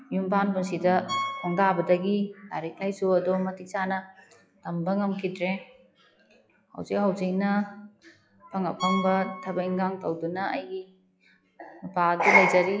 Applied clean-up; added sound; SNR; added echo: classical method log-MMSE.